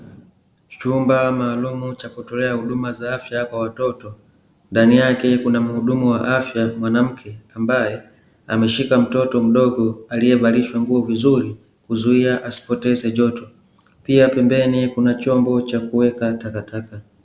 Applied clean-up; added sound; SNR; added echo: none; none; none; none.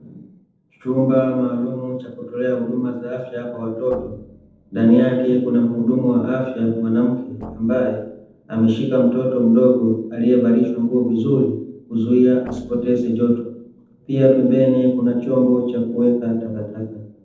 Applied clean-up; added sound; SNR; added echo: neural separator model SepFormer DNS4.